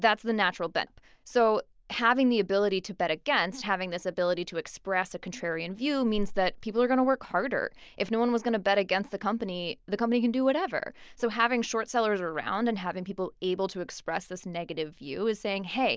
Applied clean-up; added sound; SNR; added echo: none; none; none; none.